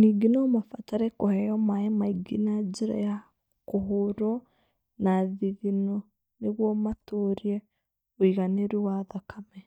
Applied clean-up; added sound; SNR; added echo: neural mask model DeepFilterNet 3.